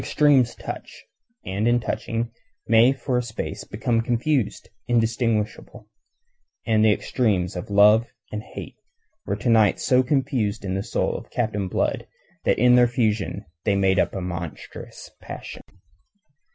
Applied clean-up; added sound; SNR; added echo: none; none; none; none.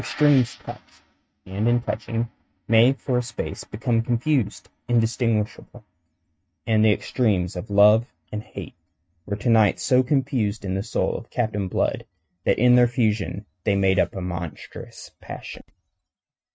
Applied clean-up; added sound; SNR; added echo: neural mask model RNNoise.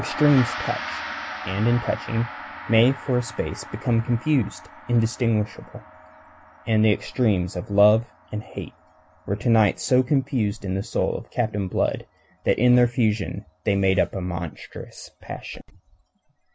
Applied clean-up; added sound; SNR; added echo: none; Gong; 16 dB; none.